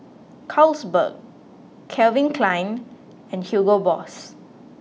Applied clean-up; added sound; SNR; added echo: none; none; none; none.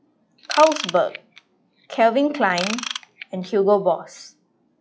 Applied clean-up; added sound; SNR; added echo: classical method log-MMSE.